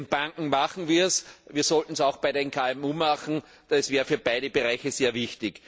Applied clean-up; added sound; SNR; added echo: none; none; none; none.